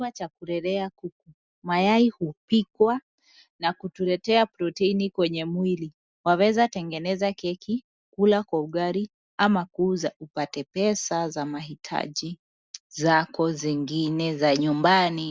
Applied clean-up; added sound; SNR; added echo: none; none; none; none.